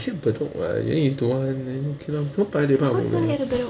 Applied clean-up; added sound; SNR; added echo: none; none; none; none.